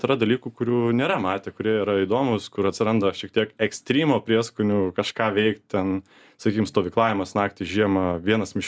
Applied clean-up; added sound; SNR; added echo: none; none; none; none.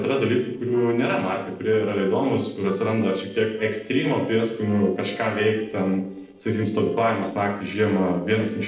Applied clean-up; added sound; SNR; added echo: neural separator model SepFormer DNS4.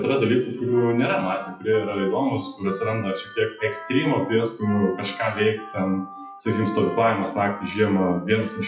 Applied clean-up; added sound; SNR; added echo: classical method WPE with log-MMSE.